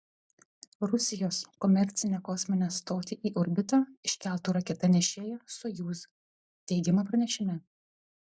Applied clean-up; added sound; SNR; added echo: none; none; none; none.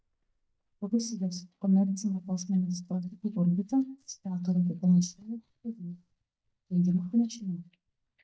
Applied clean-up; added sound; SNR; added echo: neural mask model DeepFilterNet 3.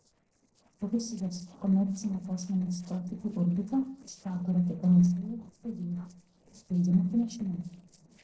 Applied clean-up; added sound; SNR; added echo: neural separator model SepFormer DNS4.